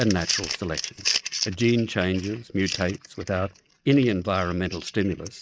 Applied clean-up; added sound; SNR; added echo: neural mask model RNNoise.